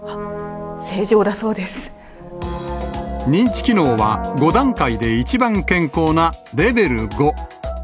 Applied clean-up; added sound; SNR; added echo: none; Brass instrument; 12 dB; none.